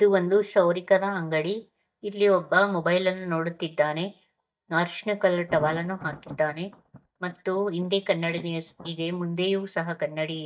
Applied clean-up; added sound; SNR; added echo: neural mask model DeepFilterNet 3.